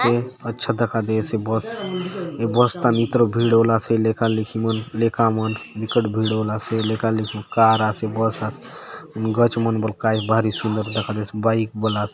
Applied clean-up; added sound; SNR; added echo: none; none; none; none.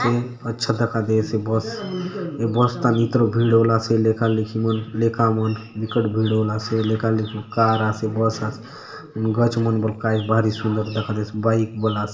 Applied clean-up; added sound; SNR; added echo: none; none; none; reverberation time 1.2 s.